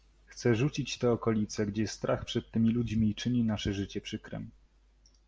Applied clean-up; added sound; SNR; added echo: none; none; none; none.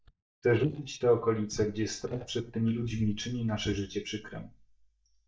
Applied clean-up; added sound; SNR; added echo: neural mask model DeepFilterNet 3.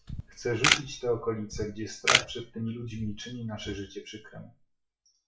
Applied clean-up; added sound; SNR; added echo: classical method WPE with log-MMSE.